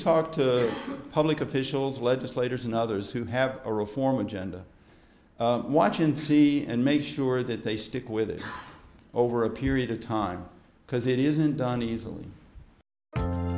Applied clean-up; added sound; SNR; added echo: none; none; none; none.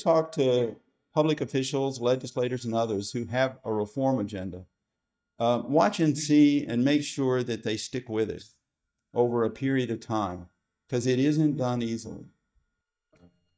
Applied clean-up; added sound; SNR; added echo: neural mask model DeepFilterNet 3.